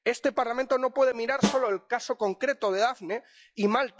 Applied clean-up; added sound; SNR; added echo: classical method log-MMSE.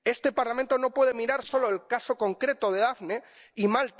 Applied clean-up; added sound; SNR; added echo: neural separator model SepFormer DNS4.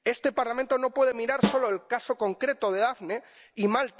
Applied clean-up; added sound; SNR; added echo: none; Snare drum; 5 dB; none.